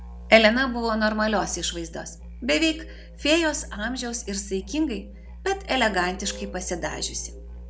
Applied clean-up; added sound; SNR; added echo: none; Musical instrument; 14 dB; none.